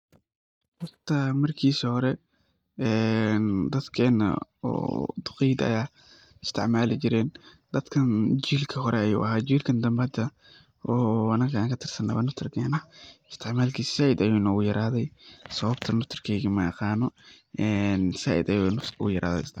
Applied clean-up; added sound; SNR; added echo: neural mask model DeepFilterNet 3.